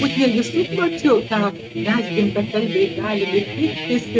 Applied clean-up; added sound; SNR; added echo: neural mask model RNNoise.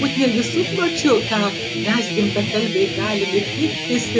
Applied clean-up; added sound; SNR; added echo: none; Guitar; 4 dB; none.